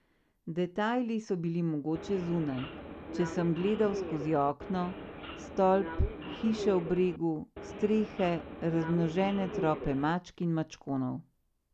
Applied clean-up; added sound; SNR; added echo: none; Subway, metro, underground; 9 dB; none.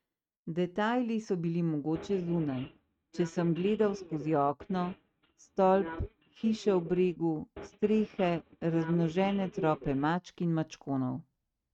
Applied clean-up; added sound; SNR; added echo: neural mask model RNNoise.